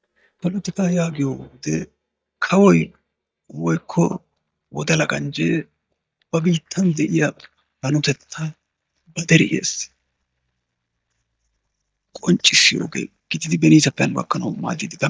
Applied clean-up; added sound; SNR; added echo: neural mask model DeepFilterNet 3.